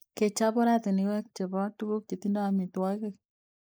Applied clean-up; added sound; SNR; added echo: neural mask model Resemble Enhance denoiser.